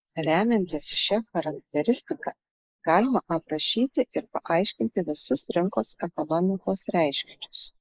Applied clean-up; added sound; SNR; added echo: neural mask model Resemble Enhance denoiser.